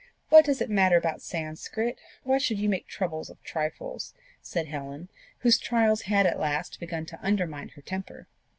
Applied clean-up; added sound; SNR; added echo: none; none; none; none.